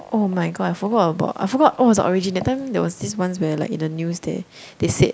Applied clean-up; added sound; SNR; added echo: none; none; none; none.